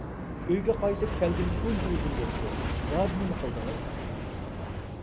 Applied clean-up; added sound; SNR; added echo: none; Aircraft; 0 dB; none.